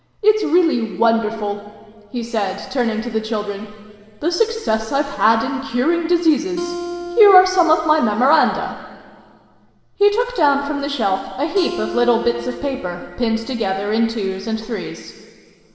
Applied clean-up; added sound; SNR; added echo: none; Acoustic guitar; 13 dB; reverberation time 2.8 s.